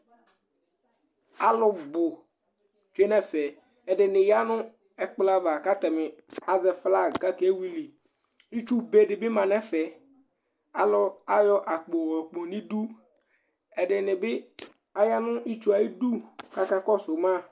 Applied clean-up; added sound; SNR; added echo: none; none; none; none.